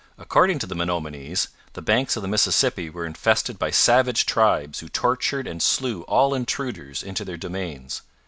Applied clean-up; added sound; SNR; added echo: none; none; none; none.